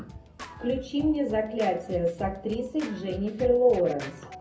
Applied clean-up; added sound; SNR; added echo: none; Scratching (performance technique); 15 dB; reverberation time 0.3 s.